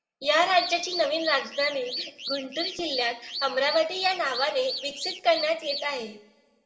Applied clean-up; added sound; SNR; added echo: none; Alarm / Car; 8 dB; reverberation time 1.0 s.